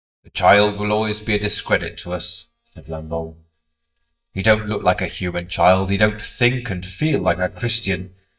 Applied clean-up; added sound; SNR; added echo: neural mask model DeepFilterNet 3.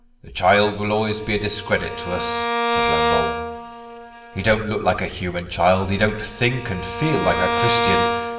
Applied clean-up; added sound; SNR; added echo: none; Bowed string instrument; 3 dB; reverberation time 0.8 s.